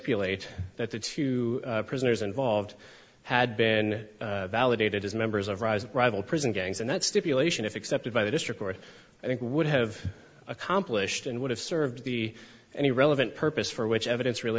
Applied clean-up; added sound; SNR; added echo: none; none; none; none.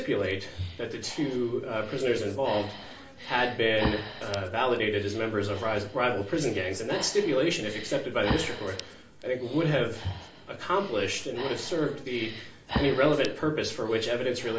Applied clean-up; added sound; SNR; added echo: none; Breathing; 11 dB; reverberation time 0.3 s.